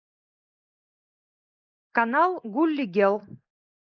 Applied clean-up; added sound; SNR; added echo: neural mask model Resemble Enhance denoiser.